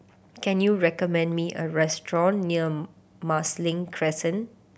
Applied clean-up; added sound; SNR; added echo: none; none; none; none.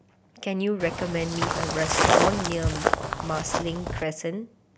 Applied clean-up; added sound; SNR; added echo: none; Walk, footsteps; -4 dB; none.